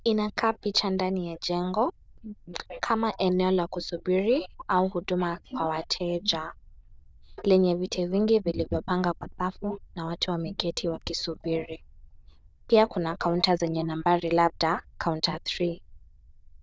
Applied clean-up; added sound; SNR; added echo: neural diffusion model UNIVERSE++.